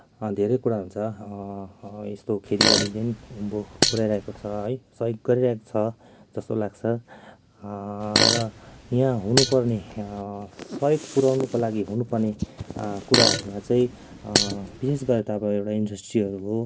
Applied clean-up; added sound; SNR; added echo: none; Fart; 0 dB; none.